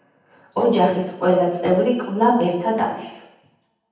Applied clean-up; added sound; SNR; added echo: none; none; none; reverberation time 0.8 s.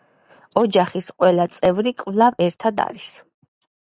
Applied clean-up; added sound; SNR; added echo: none; none; none; none.